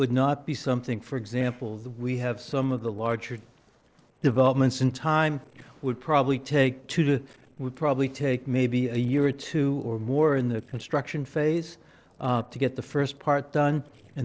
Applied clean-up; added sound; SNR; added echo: neural separator model SepFormer DNS4.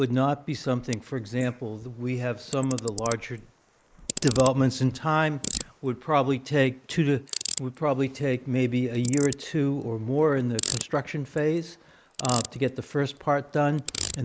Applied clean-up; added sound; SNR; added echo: neural mask model Resemble Enhance denoiser.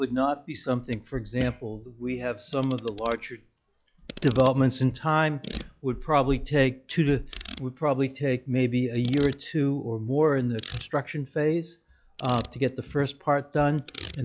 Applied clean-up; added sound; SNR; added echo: classical method log-MMSE.